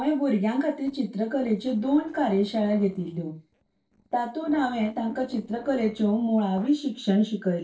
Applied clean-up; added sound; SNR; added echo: neural separator model SepFormer DNS4.